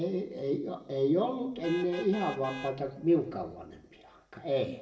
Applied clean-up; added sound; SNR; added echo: none; Vehicle horn, car horn, honking; 15 dB; reverberation time 0.7 s.